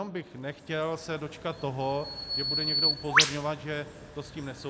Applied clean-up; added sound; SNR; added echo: none; Bird vocalization, bird call, bird song; -2 dB; none.